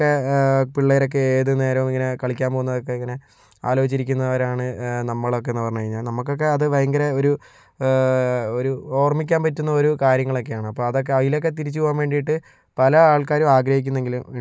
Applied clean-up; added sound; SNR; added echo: none; none; none; none.